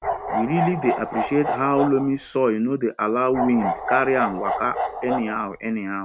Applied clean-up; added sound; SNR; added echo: none; Bark; 4 dB; none.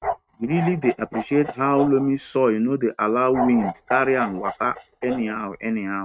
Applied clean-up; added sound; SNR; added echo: neural mask model RNNoise.